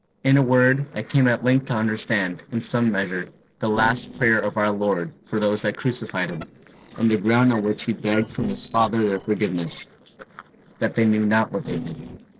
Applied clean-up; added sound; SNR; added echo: neural separator model SepFormer DNS4.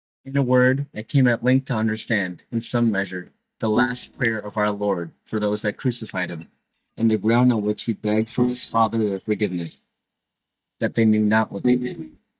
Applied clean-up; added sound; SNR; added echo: neural mask model DeepFilterNet 3.